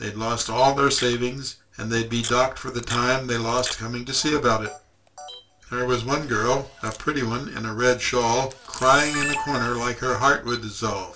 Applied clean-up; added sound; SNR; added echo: none; Camera; 14 dB; reverberation time 0.2 s.